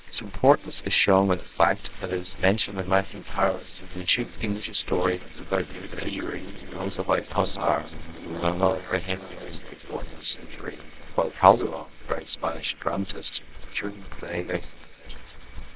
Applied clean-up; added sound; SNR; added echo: neural separator model SepFormer WHAMR!.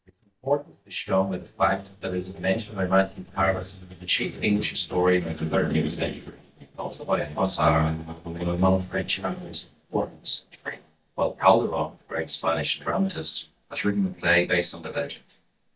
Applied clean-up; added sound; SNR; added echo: neural mask model DeepFilterNet 3.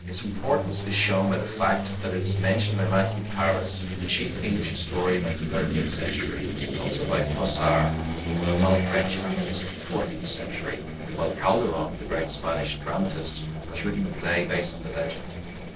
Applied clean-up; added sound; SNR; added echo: neural separator model SepFormer DNS4.